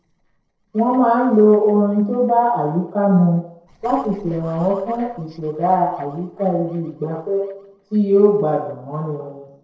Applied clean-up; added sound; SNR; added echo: neural separator model SepFormer DNS4.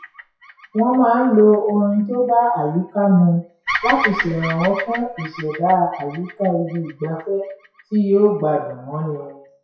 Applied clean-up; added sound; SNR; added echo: classical method WPE with log-MMSE.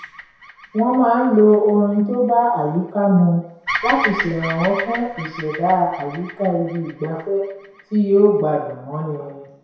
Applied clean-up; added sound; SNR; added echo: none; Bird vocalization, bird call, bird song; 13 dB; reverberation time 0.7 s.